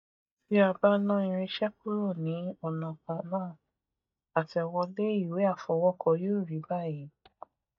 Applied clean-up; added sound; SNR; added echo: neural mask model DeepFilterNet 3.